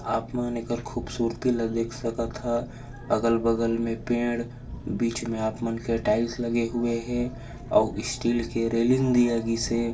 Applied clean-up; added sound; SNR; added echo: none; Engine; 13 dB; reverberation time 0.2 s.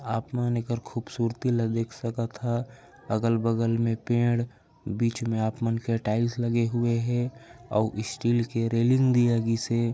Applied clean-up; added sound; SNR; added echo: none; none; none; none.